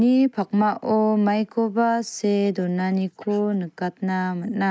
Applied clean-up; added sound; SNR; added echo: neural mask model Resemble Enhance denoiser.